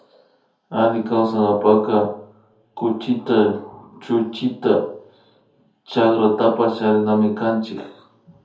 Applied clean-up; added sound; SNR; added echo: none; none; none; reverberation time 0.5 s.